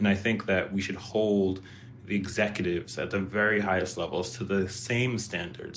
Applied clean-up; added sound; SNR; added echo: none; none; none; none.